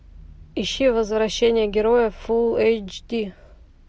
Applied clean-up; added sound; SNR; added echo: none; none; none; none.